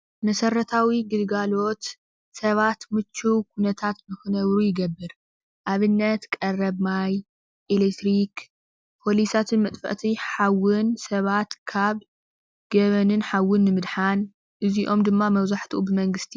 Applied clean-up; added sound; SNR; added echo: none; none; none; none.